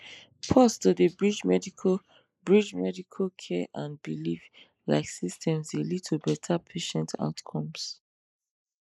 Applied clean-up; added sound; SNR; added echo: neural mask model Resemble Enhance denoiser.